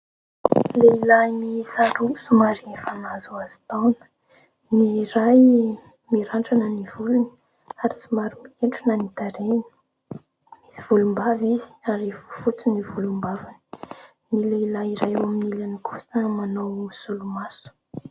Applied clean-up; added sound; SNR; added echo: none; none; none; none.